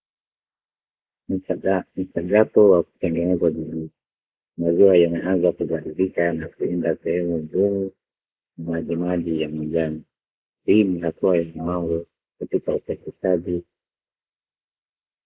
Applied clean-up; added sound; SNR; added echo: neural mask model Resemble Enhance denoiser.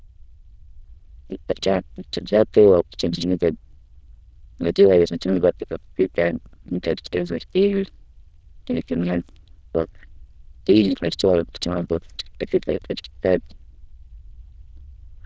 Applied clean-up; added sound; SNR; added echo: neural diffusion model UNIVERSE++.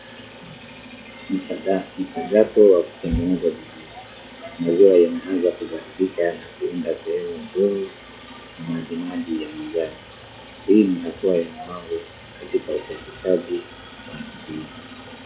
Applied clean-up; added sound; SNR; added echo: classical method log-MMSE.